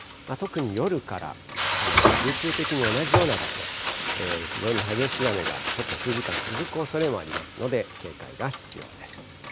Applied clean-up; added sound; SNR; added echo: none; Frying (food); -1 dB; none.